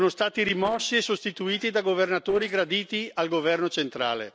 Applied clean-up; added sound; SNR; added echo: neural separator model SepFormer DNS4.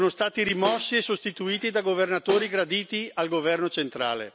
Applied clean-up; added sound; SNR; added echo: none; Snare drum; 11 dB; none.